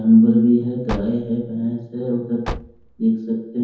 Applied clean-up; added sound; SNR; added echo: none; Car; 15 dB; reverberation time 0.9 s.